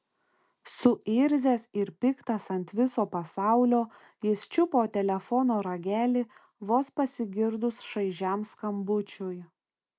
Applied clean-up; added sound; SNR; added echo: none; none; none; none.